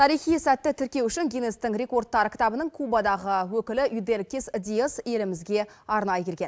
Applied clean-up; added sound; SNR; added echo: none; none; none; none.